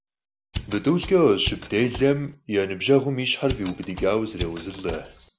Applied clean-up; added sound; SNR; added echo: none; Mechanisms; 11 dB; none.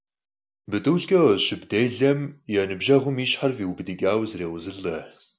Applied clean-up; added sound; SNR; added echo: none; none; none; none.